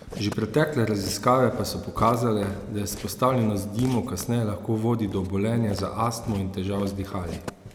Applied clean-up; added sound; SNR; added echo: none; Walk, footsteps; 15 dB; none.